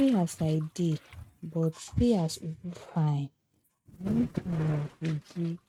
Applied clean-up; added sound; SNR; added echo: neural mask model RNNoise.